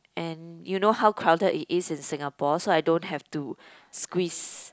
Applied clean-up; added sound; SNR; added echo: none; none; none; none.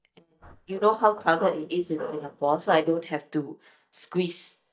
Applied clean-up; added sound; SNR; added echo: neural mask model DeepFilterNet 3.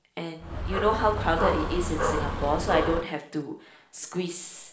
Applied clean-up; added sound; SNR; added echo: none; Dog; 0 dB; reverberation time 0.4 s.